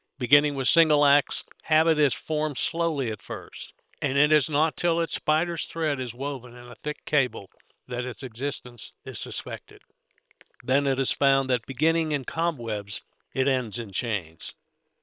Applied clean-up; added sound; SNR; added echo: neural separator model SepFormer WHAM!.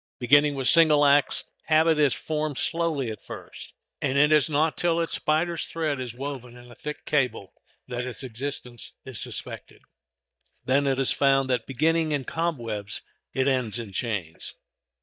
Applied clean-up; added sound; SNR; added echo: neural mask model DeepFilterNet 3.